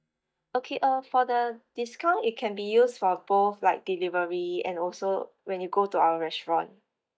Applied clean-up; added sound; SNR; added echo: neural mask model DeepFilterNet 3.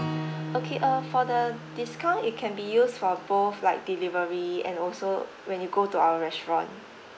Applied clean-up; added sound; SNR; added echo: none; Acoustic guitar / Strum; 12 dB; none.